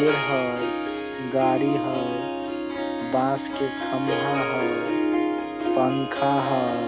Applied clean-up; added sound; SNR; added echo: none; Harp; 0 dB; none.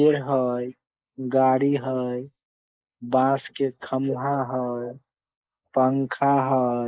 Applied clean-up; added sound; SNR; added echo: neural mask model Resemble Enhance denoiser.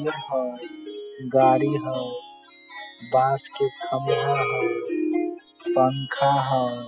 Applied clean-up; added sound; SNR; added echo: classical method spectral subtraction.